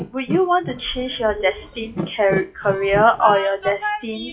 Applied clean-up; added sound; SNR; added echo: classical method WPE with log-MMSE.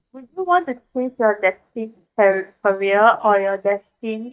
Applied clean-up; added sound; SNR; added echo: neural mask model DeepFilterNet 3.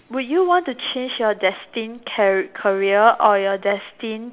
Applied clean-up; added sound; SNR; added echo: none; none; none; none.